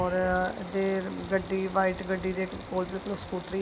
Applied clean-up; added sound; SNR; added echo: none; Sink (filling or washing) / Water tap, faucet; 18 dB; none.